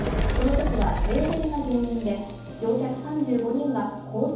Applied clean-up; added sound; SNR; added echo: none; Fire; 2 dB; reverberation time 0.9 s.